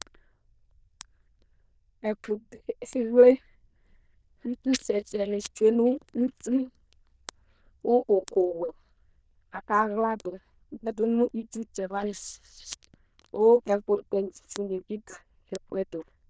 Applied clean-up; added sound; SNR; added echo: neural diffusion model UNIVERSE++.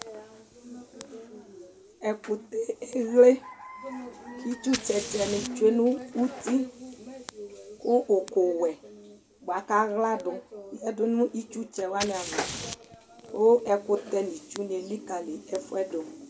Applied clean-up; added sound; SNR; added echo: none; Fire; 17 dB; none.